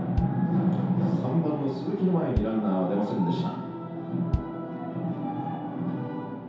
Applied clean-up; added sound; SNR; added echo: none; Bass drum; 10 dB; reverberation time 0.8 s.